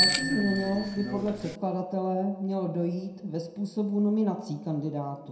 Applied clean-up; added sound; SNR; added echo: none; Bicycle bell; 4 dB; reverberation time 0.5 s.